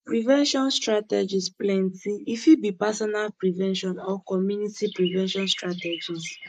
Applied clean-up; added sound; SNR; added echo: neural mask model Resemble Enhance denoiser.